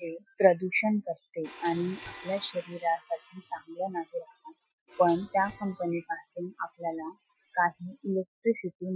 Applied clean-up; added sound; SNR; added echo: classical method Wiener filter.